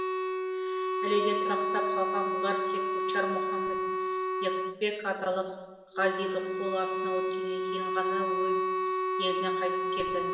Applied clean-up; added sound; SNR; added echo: none; Wind instrument, woodwind instrument; -3 dB; reverberation time 1.1 s.